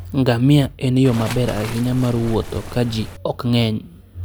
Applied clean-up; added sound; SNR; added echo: none; Waves, surf; 12 dB; none.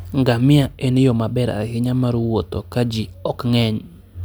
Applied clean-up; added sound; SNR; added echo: none; none; none; none.